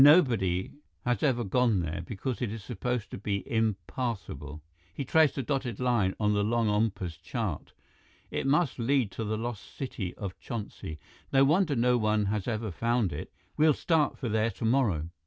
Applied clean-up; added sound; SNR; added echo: none; none; none; none.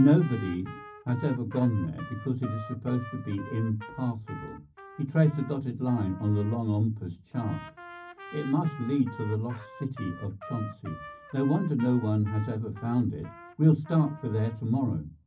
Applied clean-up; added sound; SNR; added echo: none; Trumpet; 18 dB; reverberation time 0.4 s.